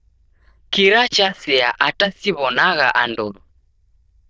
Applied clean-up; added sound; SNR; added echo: neural diffusion model UNIVERSE++.